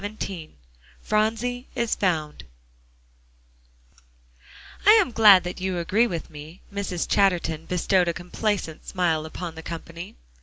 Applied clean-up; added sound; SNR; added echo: none; none; none; none.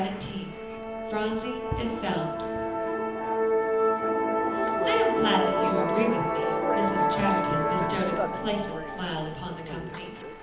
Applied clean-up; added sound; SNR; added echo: none; Musical instrument; -4 dB; reverberation time 1.3 s.